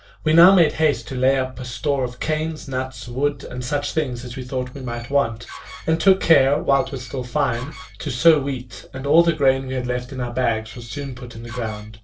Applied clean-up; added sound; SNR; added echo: neural separator model SepFormer DNS4.